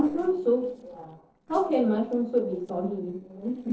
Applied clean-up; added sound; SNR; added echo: neural separator model SepFormer DNS4.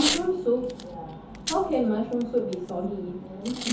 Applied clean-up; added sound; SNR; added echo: none; Packing tape, duct tape / Tearing; 8 dB; reverberation time 0.5 s.